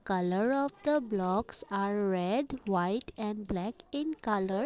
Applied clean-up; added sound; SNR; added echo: neural separator model SepFormer DNS4.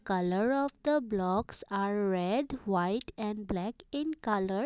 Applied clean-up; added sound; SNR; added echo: none; none; none; none.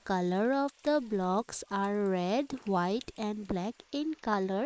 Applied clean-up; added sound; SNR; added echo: neural mask model Resemble Enhance denoiser.